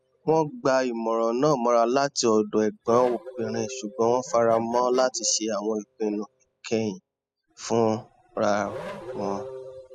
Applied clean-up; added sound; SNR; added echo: classical method spectral subtraction.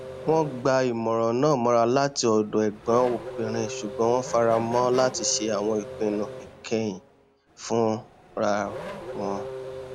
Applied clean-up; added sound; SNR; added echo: none; Race car, auto racing / Accelerating, revving, vroom; 13 dB; none.